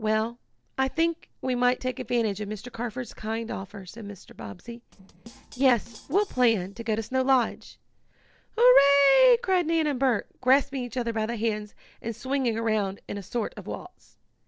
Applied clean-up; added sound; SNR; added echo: neural separator model SepFormer DNS4.